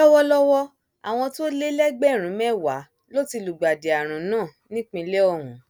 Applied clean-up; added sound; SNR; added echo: none; none; none; none.